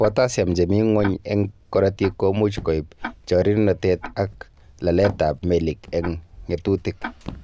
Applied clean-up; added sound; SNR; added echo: none; Walk, footsteps + Tick-tock; 16 dB; none.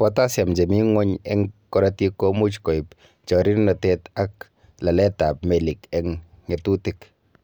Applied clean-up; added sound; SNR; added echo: none; none; none; none.